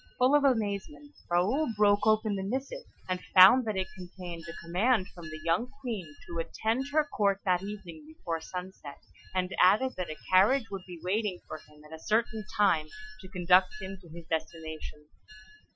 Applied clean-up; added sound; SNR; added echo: classical method Wiener filter.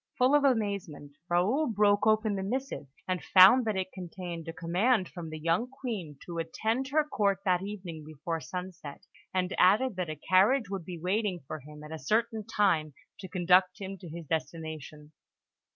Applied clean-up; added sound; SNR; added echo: none; none; none; none.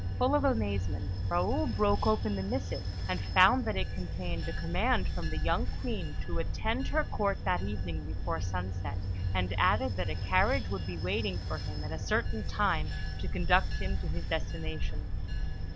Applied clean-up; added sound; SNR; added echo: none; Bell / Train; -1 dB; none.